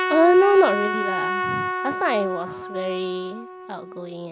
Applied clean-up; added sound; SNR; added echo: none; Trumpet; 5 dB; none.